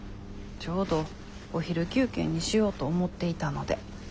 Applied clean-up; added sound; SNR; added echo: none; none; none; none.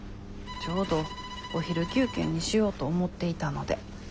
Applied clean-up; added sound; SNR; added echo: none; Bowed string instrument; 13 dB; none.